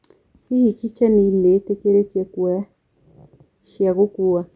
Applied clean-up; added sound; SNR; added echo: none; none; none; none.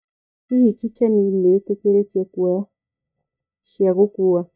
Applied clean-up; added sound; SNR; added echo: neural mask model DeepFilterNet 3.